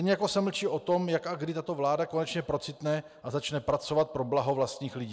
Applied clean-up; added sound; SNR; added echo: none; none; none; none.